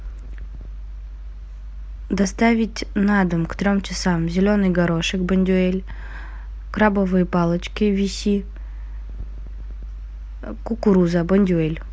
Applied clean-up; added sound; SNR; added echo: none; none; none; none.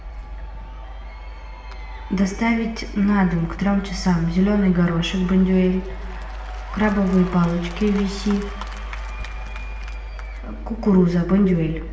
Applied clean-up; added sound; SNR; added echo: none; Applause / Crowd / Cheering; 19 dB; reverberation time 0.7 s.